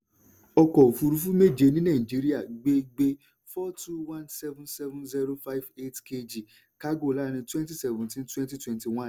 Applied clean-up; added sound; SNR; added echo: none; none; none; none.